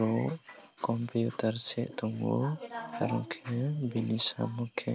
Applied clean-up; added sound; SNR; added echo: none; none; none; none.